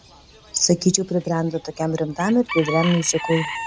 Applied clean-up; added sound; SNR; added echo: none; Bird / Chicken, rooster; 11 dB; none.